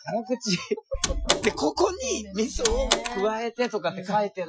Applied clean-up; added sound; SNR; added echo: classical method Wiener filter.